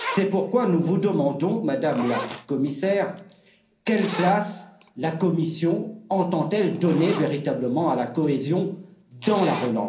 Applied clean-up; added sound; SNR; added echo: none; Zipper (clothing); 14 dB; reverberation time 0.6 s.